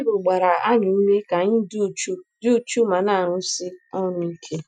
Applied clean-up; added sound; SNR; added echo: classical method Wiener filter.